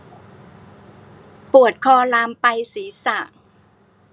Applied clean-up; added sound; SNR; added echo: none; none; none; none.